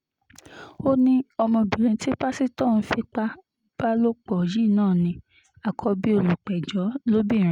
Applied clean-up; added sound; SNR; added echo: none; none; none; none.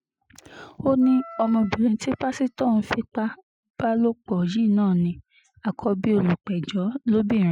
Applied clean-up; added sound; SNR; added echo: classical method Wiener filter.